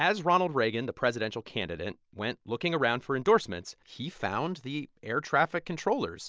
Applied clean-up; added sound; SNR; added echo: none; none; none; none.